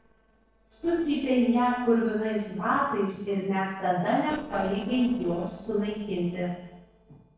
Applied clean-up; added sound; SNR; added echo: neural separator model SepFormer DNS4.